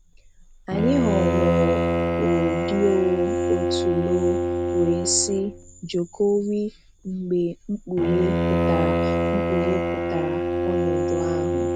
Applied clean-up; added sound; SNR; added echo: none; Bowed string instrument; -1 dB; none.